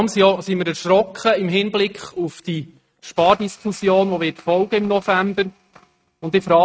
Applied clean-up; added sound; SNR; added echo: neural mask model RNNoise.